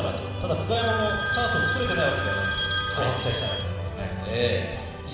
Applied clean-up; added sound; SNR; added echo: none; Telephone; 2 dB; reverberation time 1.3 s.